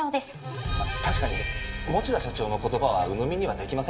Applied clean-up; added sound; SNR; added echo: none; Harmonica; 12 dB; reverberation time 1.0 s.